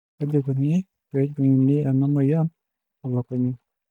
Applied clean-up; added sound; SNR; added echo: neural mask model DeepFilterNet 3.